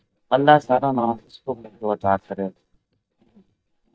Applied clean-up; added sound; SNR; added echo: neural mask model DeepFilterNet 3.